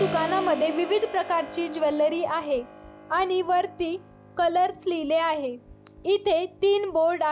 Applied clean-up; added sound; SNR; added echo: none; Keyboard (musical); 13 dB; none.